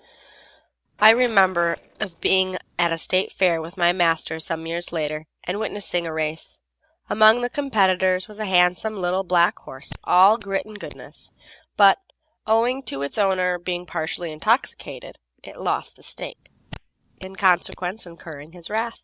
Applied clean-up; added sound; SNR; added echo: neural separator model SepFormer DNS4.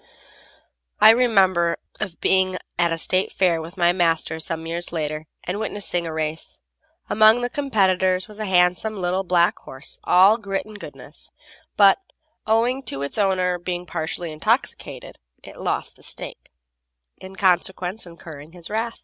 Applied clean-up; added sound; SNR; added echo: none; none; none; none.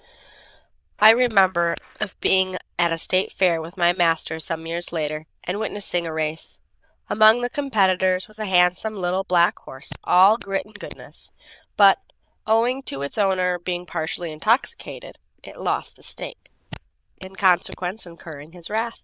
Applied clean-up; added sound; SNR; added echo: neural diffusion model UNIVERSE++.